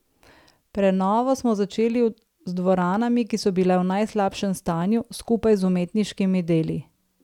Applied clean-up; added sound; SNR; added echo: none; none; none; none.